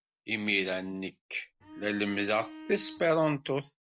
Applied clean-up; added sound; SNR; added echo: none; Bowed string instrument; 16 dB; none.